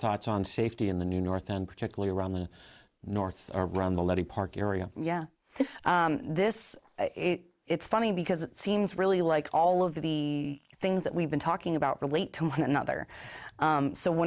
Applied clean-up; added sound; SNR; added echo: neural mask model Resemble Enhance denoiser.